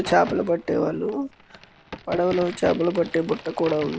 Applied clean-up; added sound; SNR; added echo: none; Crack; 16 dB; none.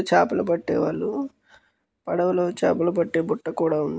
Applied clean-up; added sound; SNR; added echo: none; none; none; none.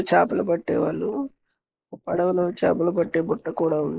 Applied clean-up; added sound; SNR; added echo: neural mask model Resemble Enhance denoiser.